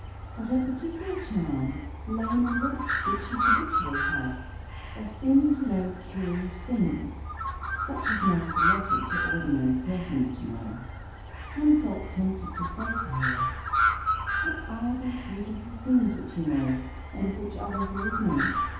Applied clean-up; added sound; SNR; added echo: none; Bird; 2 dB; reverberation time 0.8 s.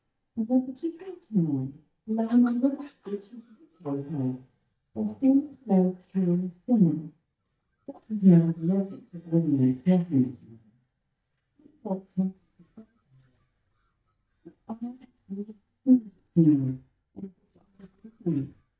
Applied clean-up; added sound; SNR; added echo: neural mask model DeepFilterNet 3.